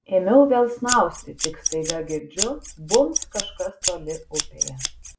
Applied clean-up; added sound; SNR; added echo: none; Scissors; 6 dB; none.